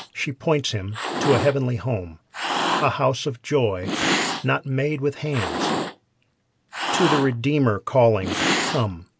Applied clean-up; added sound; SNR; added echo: none; Cat; 4 dB; none.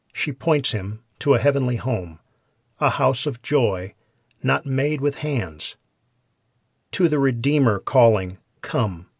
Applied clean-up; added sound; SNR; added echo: none; none; none; none.